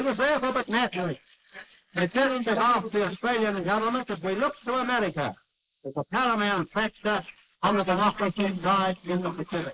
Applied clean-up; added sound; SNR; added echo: neural mask model Resemble Enhance denoiser.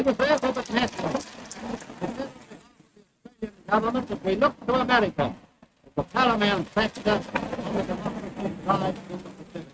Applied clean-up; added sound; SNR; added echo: neural mask model RNNoise.